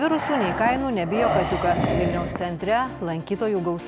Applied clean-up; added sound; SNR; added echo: none; Breathing; 4 dB; none.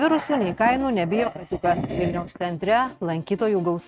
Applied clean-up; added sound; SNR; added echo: neural mask model RNNoise.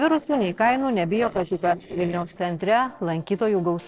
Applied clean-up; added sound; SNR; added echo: neural separator model SepFormer DNS4.